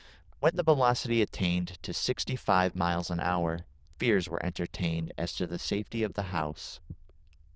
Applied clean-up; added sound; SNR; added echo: neural diffusion model UNIVERSE++.